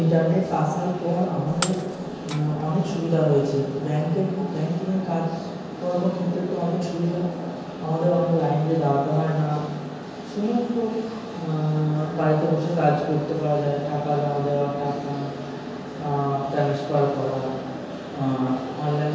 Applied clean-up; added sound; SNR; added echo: none; Shatter; 14 dB; reverberation time 1.2 s.